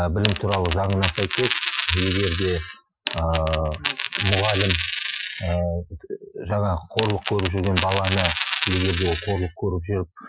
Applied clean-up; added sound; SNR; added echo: classical method Wiener filter.